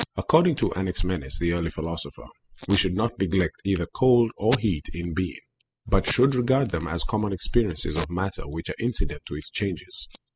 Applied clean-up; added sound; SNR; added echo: classical method spectral subtraction.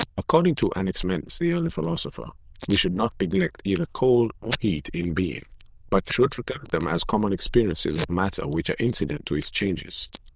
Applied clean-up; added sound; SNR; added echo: neural diffusion model UNIVERSE++.